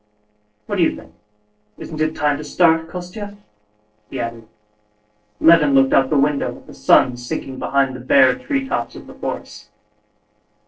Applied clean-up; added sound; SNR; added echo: neural separator model SepFormer DNS4.